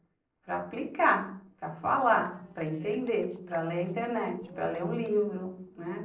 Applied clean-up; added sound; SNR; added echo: neural separator model SepFormer DNS4.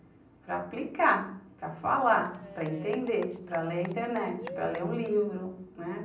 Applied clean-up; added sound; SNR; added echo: none; Applause / Cheering / Clapping; 14 dB; reverberation time 0.6 s.